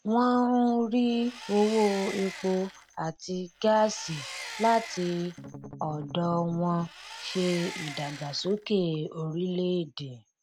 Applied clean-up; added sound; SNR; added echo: none; Engine + Strum; 14 dB; none.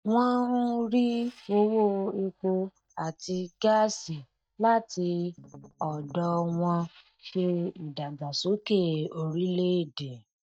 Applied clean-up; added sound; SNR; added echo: neural mask model DeepFilterNet 3.